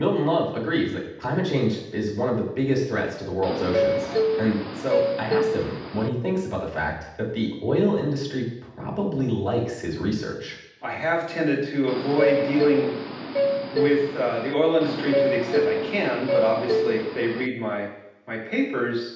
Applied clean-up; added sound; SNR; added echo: none; Subway, metro, underground; -1 dB; reverberation time 0.8 s.